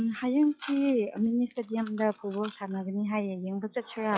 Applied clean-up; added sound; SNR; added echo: classical method log-MMSE.